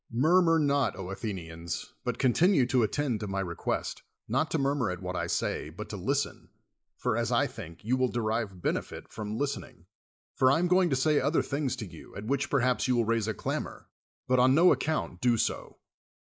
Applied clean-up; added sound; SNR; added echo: neural mask model Resemble Enhance denoiser.